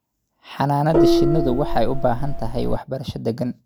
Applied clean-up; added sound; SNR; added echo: none; Gong; -4 dB; none.